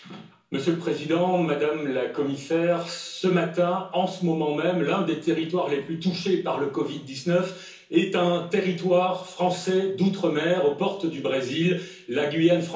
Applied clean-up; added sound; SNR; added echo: none; none; none; reverberation time 0.7 s.